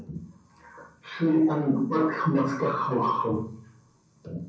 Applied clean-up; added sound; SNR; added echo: none; none; none; reverberation time 0.6 s.